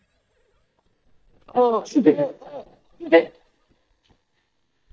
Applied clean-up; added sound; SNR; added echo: neural mask model DeepFilterNet 3.